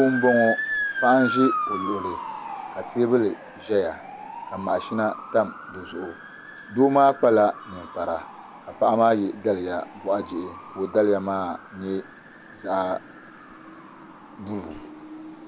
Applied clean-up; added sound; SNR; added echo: none; Motor vehicle (road) / Siren; 10 dB; none.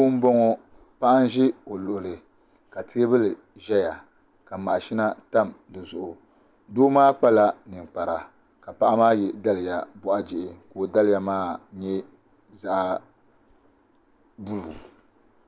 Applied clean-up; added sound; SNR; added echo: none; none; none; none.